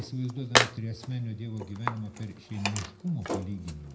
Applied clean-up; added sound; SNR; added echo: none; Tools; -2 dB; reverberation time 0.7 s.